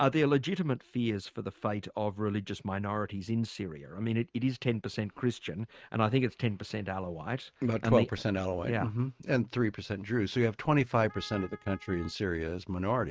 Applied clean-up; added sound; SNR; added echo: neural mask model RNNoise.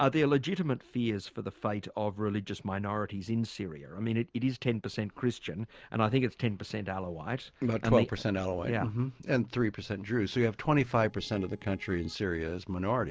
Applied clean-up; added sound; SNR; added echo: neural separator model SepFormer DNS4.